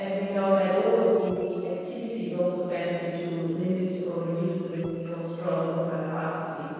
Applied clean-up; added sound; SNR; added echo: neural separator model SepFormer DNS4.